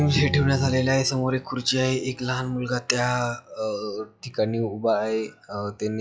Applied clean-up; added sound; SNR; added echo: classical method log-MMSE.